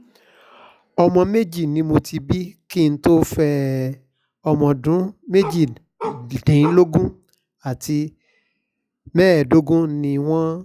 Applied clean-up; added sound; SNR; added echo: classical method log-MMSE.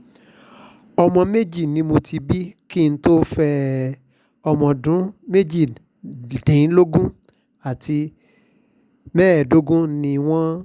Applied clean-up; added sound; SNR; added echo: none; none; none; none.